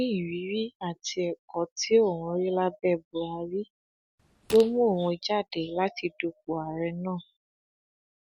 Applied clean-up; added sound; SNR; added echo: none; Fart; 16 dB; none.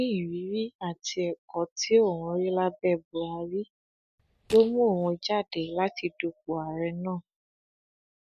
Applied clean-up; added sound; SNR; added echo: neural mask model DeepFilterNet 3.